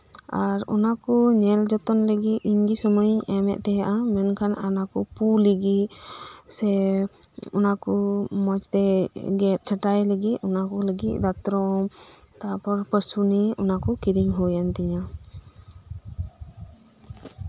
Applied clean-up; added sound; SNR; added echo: none; none; none; none.